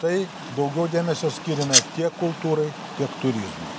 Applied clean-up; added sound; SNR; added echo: none; Domestic sounds, home sounds; -3 dB; none.